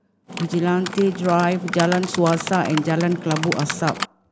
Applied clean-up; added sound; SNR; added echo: none; Typing; 9 dB; none.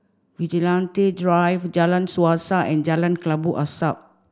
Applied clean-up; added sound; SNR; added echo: none; none; none; none.